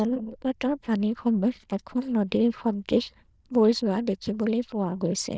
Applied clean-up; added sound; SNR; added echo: neural diffusion model UNIVERSE++.